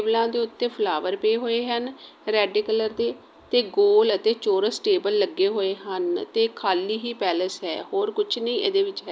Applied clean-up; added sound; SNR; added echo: none; none; none; none.